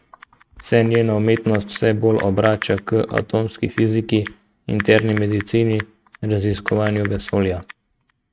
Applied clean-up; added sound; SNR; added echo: neural mask model RNNoise.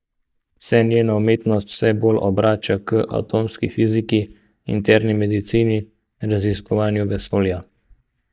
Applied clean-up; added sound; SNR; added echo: neural mask model DeepFilterNet 3.